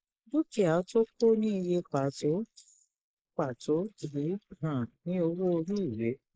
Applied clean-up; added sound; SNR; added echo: neural mask model Resemble Enhance denoiser.